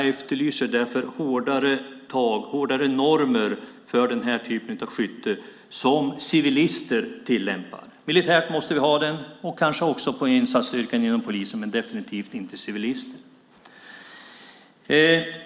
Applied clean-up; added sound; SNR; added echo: none; none; none; none.